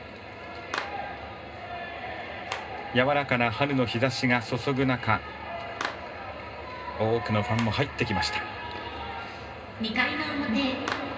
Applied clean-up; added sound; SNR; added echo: none; Clapping; 15 dB; reverberation time 0.2 s.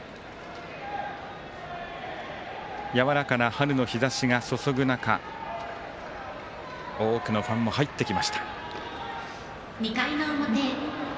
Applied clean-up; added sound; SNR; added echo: none; none; none; none.